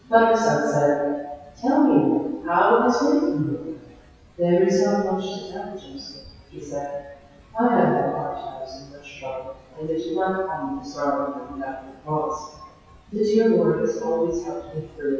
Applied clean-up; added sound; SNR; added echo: classical method WPE with log-MMSE.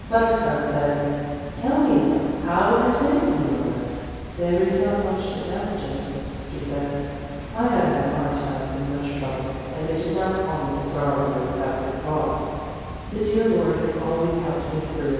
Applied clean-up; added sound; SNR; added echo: none; Water; 11 dB; reverberation time 2.2 s.